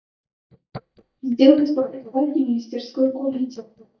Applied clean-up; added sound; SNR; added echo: neural mask model DeepFilterNet 3.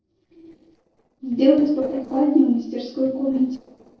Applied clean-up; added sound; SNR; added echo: neural separator model SepFormer DNS4.